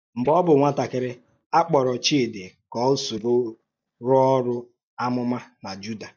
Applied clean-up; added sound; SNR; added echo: neural mask model DeepFilterNet 3.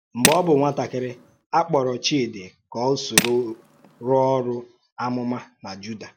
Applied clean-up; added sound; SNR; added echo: none; Tools; 3 dB; none.